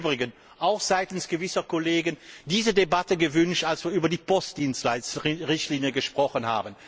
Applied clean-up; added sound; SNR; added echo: none; none; none; none.